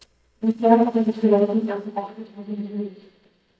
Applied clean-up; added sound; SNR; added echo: neural mask model DeepFilterNet 3.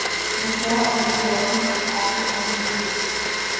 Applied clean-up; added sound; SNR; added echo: none; Domestic sounds, home sounds; -2 dB; reverberation time 2.2 s.